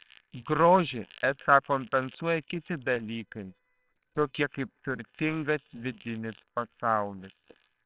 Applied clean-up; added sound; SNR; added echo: neural separator model SepFormer WHAMR!.